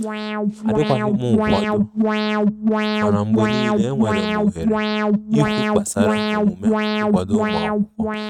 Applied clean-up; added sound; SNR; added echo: neural mask model RNNoise.